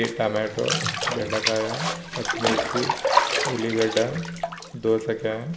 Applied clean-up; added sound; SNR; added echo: none; Bathtub (filling or washing); 1 dB; none.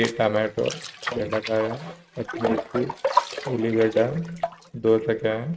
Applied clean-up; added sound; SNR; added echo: neural mask model RNNoise.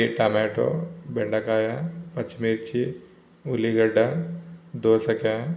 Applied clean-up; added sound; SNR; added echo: none; none; none; none.